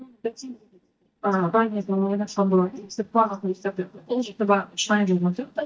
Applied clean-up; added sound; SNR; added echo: neural mask model DeepFilterNet 3.